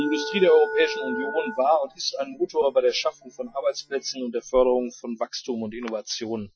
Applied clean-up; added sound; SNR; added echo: classical method Wiener filter.